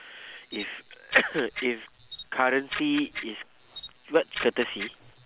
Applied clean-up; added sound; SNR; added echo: none; Camera; 10 dB; none.